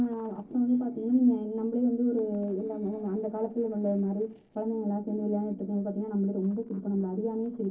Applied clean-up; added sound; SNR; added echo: neural separator model SepFormer DNS4.